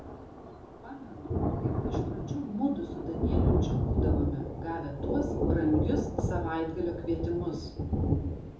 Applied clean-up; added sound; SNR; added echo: none; Thunder; -4 dB; reverberation time 0.8 s.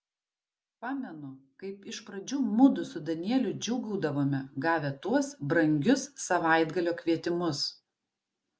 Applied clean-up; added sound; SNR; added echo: none; none; none; none.